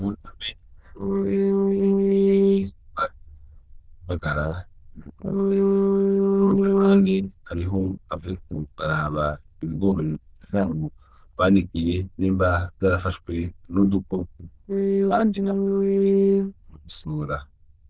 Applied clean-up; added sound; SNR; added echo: neural diffusion model UNIVERSE++.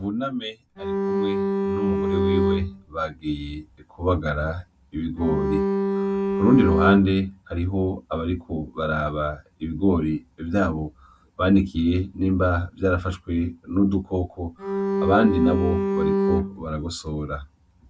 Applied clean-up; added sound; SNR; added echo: none; Bowed string instrument; -1 dB; none.